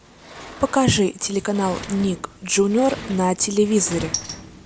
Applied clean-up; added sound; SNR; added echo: none; Sliding door; 14 dB; none.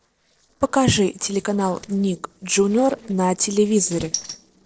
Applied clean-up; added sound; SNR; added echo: neural separator model SepFormer DNS4.